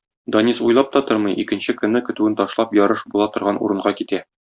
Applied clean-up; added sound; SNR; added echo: none; none; none; none.